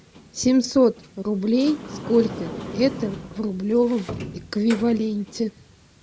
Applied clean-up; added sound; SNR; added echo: none; Sliding door; 14 dB; none.